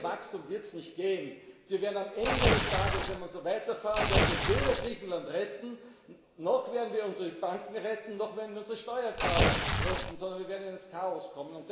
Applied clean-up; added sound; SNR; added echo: none; Tearing; -5 dB; reverberation time 1.2 s.